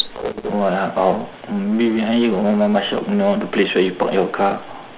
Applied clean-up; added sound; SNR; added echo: neural mask model Resemble Enhance denoiser.